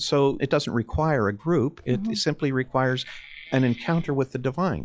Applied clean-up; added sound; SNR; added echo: classical method log-MMSE.